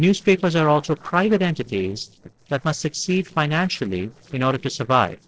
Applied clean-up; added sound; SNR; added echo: neural separator model SepFormer DNS4.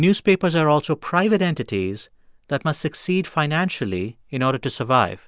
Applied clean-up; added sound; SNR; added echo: none; none; none; none.